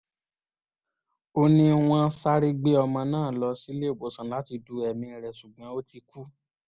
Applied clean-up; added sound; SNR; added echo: none; none; none; none.